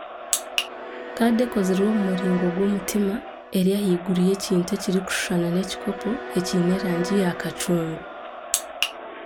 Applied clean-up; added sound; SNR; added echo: none; Crowd + Bowed string instrument; 10 dB; none.